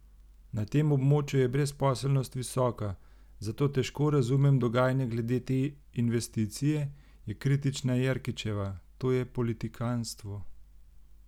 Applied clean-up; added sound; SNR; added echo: none; none; none; none.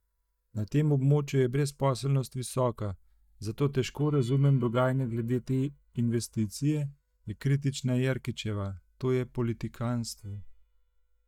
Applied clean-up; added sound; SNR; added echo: neural mask model DeepFilterNet 3.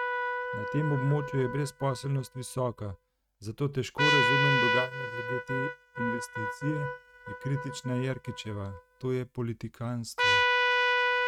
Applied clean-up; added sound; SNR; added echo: neural mask model RNNoise.